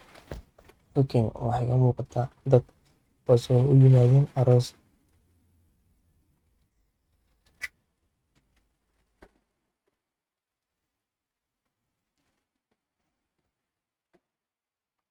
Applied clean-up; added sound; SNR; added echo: neural mask model RNNoise.